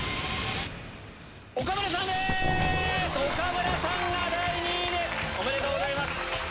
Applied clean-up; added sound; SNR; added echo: none; Growling; 4 dB; none.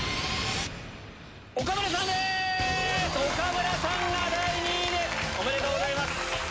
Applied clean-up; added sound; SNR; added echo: none; none; none; none.